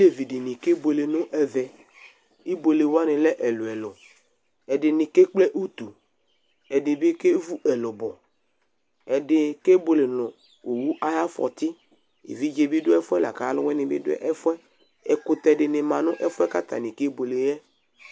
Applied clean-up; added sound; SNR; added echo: none; none; none; none.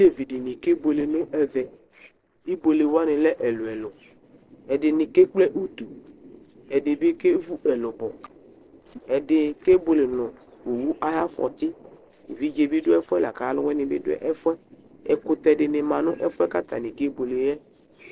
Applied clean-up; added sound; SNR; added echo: neural separator model SepFormer DNS4.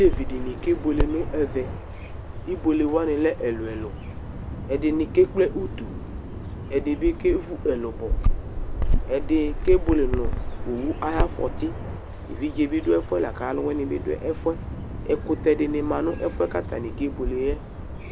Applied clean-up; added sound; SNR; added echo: none; Bird vocalization, bird call, bird song; 3 dB; none.